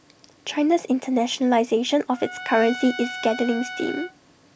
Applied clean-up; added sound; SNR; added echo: none; Trumpet; 13 dB; none.